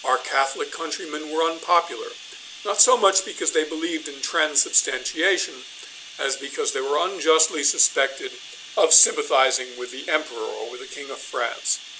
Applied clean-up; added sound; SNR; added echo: none; Bathtub (filling or washing); 17 dB; none.